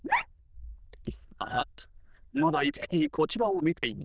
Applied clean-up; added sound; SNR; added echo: neural diffusion model UNIVERSE++.